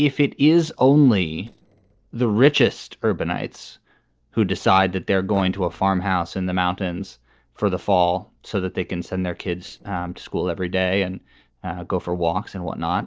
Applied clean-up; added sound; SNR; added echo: neural separator model SepFormer DNS4.